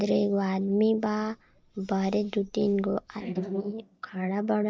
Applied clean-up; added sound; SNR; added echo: neural mask model DeepFilterNet 3.